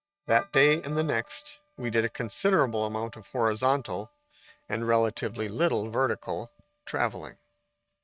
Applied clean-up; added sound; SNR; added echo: neural mask model RNNoise.